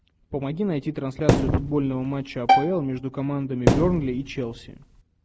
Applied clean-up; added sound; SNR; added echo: none; Thump, thud + Bowed string instrument; -2 dB; none.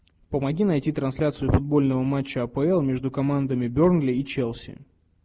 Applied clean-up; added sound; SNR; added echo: none; none; none; none.